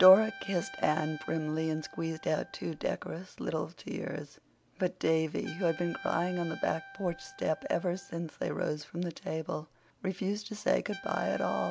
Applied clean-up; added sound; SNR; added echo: none; Trumpet; 18 dB; none.